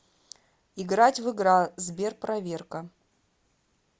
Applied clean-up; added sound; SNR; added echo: none; none; none; none.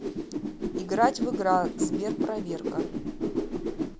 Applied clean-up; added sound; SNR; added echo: none; Whoosh, swoosh, swish; 0 dB; none.